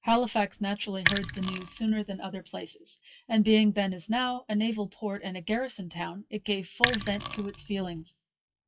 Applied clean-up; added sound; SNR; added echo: classical method WPE with log-MMSE.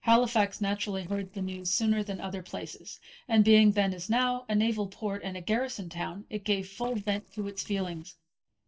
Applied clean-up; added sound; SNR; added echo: neural separator model SepFormer DNS4.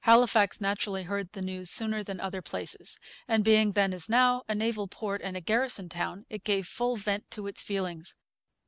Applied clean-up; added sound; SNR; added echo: none; none; none; none.